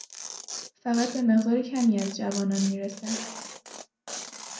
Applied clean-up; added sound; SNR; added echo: none; Tearing; 12 dB; reverberation time 0.6 s.